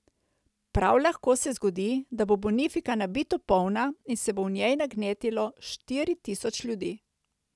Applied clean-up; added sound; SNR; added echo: none; none; none; none.